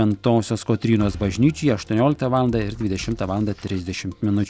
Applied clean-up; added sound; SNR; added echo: none; none; none; none.